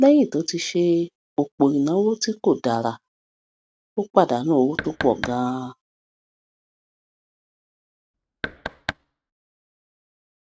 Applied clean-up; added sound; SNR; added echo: neural mask model RNNoise.